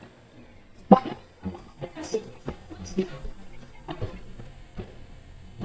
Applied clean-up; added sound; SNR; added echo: neural mask model DeepFilterNet 3.